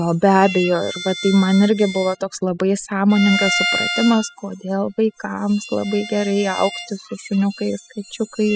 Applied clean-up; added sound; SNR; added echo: classical method spectral subtraction.